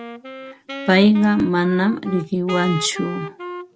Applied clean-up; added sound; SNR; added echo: none; Wind instrument, woodwind instrument; 12 dB; none.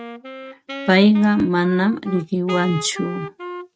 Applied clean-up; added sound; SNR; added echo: neural mask model RNNoise.